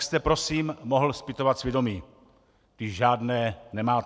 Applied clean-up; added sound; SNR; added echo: none; none; none; none.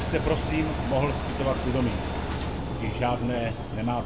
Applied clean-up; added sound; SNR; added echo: none; Engine; 1 dB; reverberation time 1.0 s.